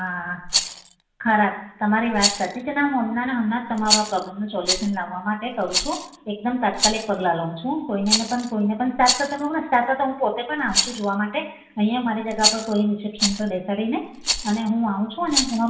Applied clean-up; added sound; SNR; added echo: none; Rattle; 5 dB; reverberation time 0.8 s.